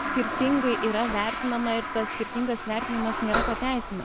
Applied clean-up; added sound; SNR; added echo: none; Toilet flush; 3 dB; none.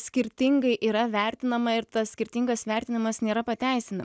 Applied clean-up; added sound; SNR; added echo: none; none; none; none.